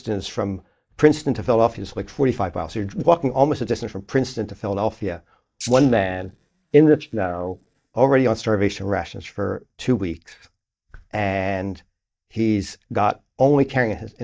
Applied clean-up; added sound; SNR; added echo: neural mask model DeepFilterNet 3.